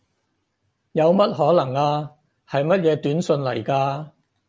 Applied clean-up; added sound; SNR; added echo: none; none; none; none.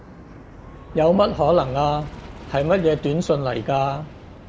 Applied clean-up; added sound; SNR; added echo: none; Aircraft; 16 dB; none.